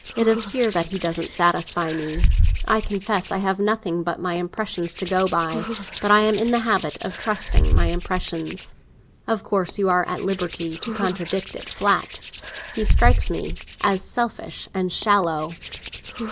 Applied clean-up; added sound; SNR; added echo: none; Hands; 1 dB; none.